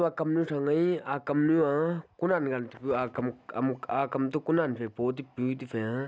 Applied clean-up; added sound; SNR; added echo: none; none; none; none.